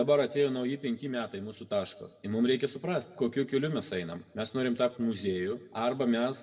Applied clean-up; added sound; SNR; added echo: none; none; none; reverberation time 0.7 s.